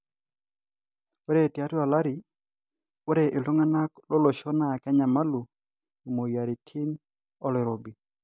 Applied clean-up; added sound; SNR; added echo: none; none; none; none.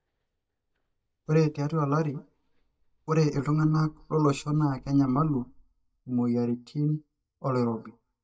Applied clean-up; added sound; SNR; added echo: neural mask model DeepFilterNet 3.